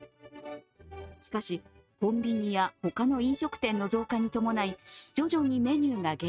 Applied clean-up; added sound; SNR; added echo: neural mask model RNNoise.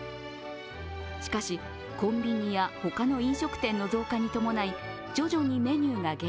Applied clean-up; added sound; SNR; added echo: none; none; none; none.